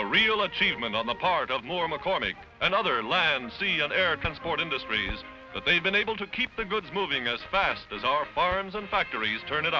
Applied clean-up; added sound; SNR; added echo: none; none; none; none.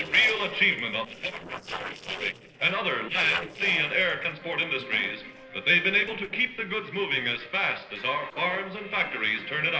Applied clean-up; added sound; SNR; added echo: neural separator model SepFormer DNS4.